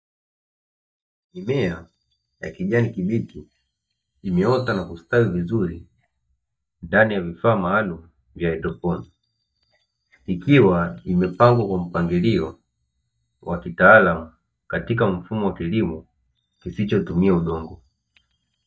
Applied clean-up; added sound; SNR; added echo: neural mask model DeepFilterNet 3.